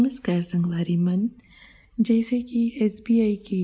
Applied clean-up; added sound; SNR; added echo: none; none; none; none.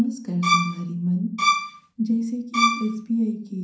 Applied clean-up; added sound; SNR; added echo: none; Bowed string instrument; -2 dB; reverberation time 0.6 s.